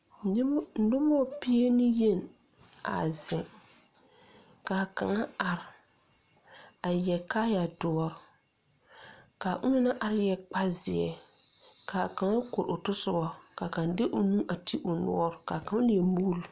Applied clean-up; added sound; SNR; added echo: none; none; none; none.